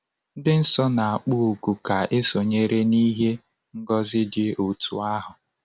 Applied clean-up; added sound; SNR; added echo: none; none; none; none.